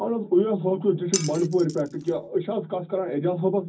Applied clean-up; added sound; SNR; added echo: none; Glass; 10 dB; reverberation time 0.4 s.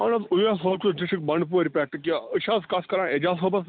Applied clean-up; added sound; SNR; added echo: none; none; none; none.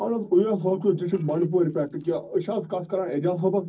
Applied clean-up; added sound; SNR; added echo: neural separator model SepFormer DNS4.